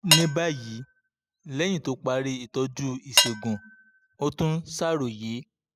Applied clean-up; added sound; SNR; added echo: classical method spectral subtraction.